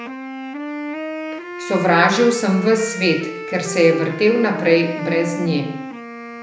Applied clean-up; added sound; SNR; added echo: none; Wind instrument, woodwind instrument; 9 dB; none.